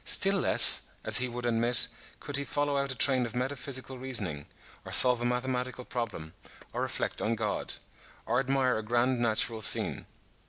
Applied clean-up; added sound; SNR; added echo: none; none; none; none.